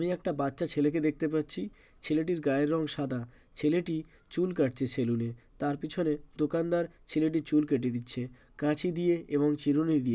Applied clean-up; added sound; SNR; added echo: none; none; none; none.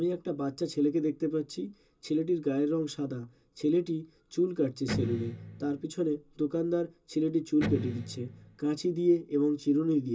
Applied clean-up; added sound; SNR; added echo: none; Electric guitar; 6 dB; reverberation time 0.2 s.